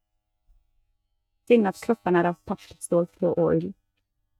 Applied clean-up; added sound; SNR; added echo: neural mask model DeepFilterNet 3.